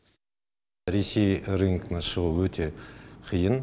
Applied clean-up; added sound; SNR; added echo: none; none; none; none.